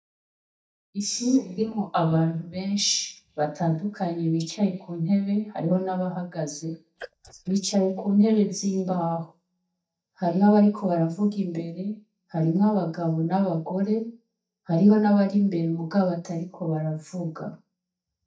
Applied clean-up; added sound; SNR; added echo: neural mask model DeepFilterNet 3.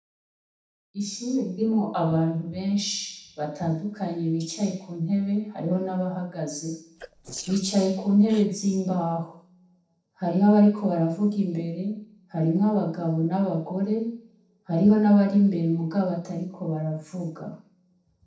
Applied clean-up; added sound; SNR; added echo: neural separator model SepFormer DNS4.